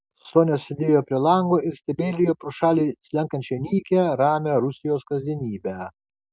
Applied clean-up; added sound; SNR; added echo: none; none; none; none.